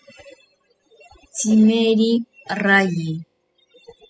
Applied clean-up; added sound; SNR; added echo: classical method spectral subtraction.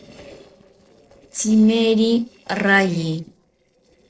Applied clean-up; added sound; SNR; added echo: neural separator model SepFormer DNS4.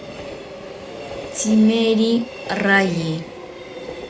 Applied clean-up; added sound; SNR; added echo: none; Train; 12 dB; none.